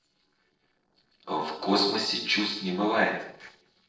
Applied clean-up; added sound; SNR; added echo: neural separator model SepFormer DNS4.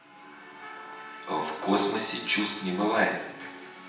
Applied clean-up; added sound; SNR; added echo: none; Trumpet; 17 dB; reverberation time 0.9 s.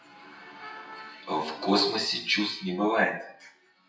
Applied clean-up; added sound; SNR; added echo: classical method WPE with log-MMSE.